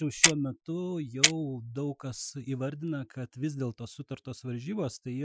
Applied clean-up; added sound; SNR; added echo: classical method Wiener filter.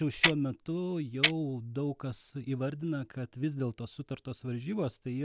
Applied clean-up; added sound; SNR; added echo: none; Clock; -4 dB; none.